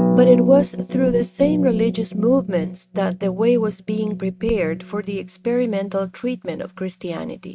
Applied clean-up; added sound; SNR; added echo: neural mask model RNNoise.